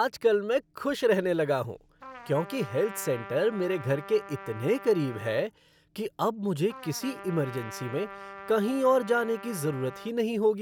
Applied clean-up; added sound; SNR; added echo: none; Trumpet; 15 dB; none.